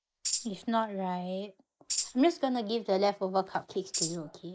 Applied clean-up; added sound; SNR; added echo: neural mask model Resemble Enhance denoiser.